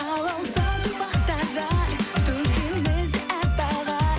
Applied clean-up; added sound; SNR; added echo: none; none; none; none.